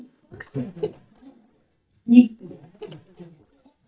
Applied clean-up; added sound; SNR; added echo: neural mask model DeepFilterNet 3.